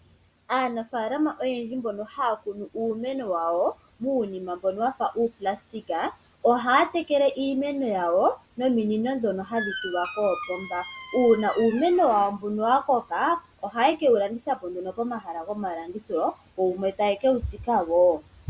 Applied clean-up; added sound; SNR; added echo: none; Squeak; 12 dB; none.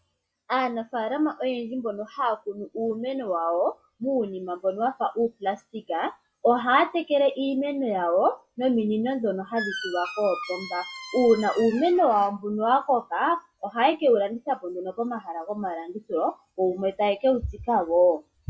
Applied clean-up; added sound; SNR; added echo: classical method log-MMSE.